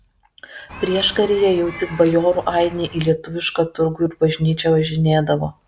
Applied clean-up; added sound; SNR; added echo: none; Human group actions; 16 dB; none.